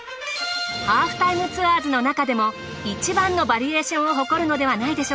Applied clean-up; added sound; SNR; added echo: none; none; none; none.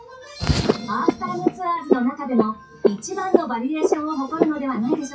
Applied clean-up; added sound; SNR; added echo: classical method WPE with log-MMSE.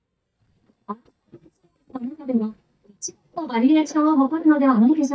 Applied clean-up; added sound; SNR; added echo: neural mask model DeepFilterNet 3.